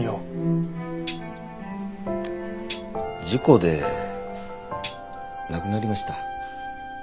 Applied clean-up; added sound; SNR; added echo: none; Tambourine; 0 dB; none.